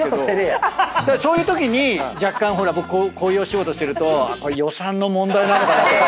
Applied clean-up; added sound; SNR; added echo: none; Fart; 16 dB; none.